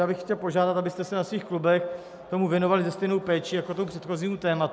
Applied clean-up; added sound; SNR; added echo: none; none; none; none.